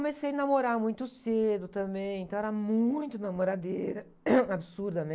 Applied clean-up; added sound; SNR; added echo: none; none; none; none.